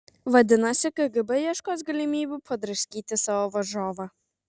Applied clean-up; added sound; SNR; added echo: none; none; none; none.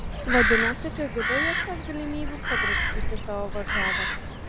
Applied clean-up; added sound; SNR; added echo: none; Crow; -4 dB; none.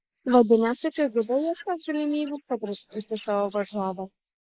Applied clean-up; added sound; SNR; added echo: neural mask model Resemble Enhance denoiser.